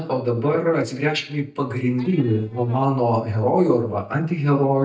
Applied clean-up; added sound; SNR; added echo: neural mask model DeepFilterNet 3.